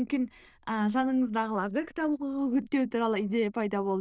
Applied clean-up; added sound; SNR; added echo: neural diffusion model UNIVERSE++.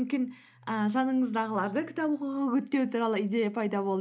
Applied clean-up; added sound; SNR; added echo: neural mask model Resemble Enhance denoiser.